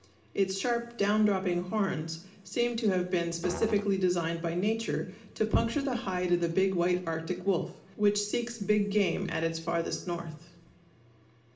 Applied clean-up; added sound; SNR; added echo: none; Musical instrument; 15 dB; reverberation time 0.8 s.